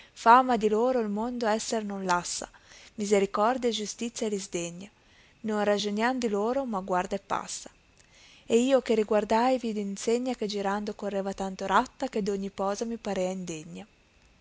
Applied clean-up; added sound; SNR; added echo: none; none; none; none.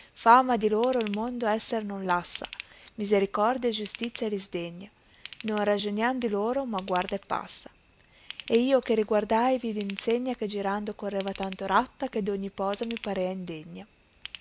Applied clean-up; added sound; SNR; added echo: none; Ratchet, pawl / Tools; 19 dB; none.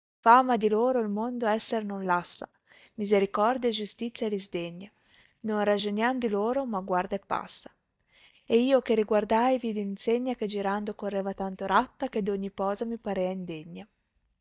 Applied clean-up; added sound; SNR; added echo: neural mask model DeepFilterNet 3.